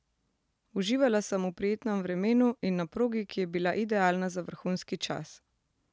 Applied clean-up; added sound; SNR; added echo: none; none; none; none.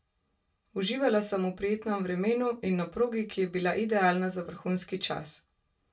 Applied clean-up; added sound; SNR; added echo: none; none; none; reverberation time 0.2 s.